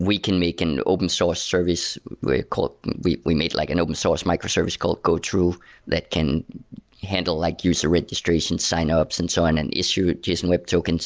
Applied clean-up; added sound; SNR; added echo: none; none; none; none.